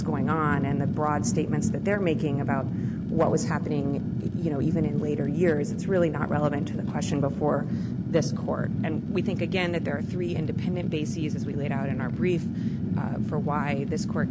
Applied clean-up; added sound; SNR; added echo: none; Fire; 0 dB; none.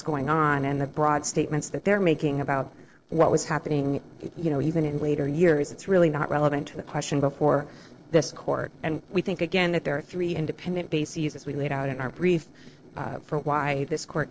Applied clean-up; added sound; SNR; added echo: neural separator model SepFormer DNS4.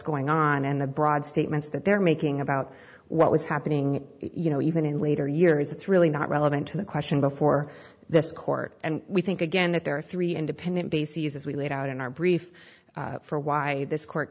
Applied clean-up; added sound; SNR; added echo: none; none; none; none.